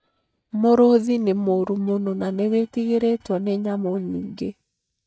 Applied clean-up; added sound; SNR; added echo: neural mask model DeepFilterNet 3.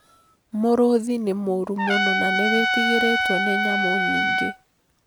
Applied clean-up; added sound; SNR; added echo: none; Trumpet; -2 dB; none.